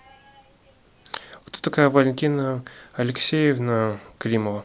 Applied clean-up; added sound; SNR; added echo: none; none; none; none.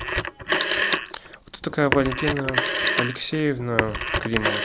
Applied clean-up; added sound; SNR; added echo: none; Telephone; -1 dB; none.